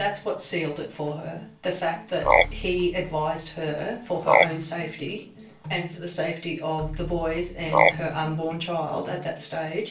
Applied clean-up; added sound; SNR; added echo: none; Frog; -2 dB; reverberation time 0.3 s.